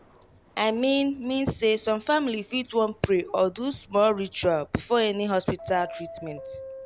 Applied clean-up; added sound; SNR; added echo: none; Subway, metro, underground; 20 dB; none.